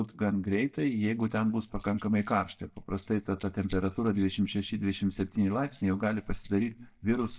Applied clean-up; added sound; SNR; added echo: neural mask model DeepFilterNet 3.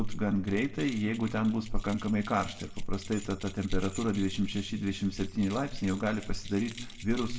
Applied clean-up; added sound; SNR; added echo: none; Keys jangling; 18 dB; reverberation time 0.7 s.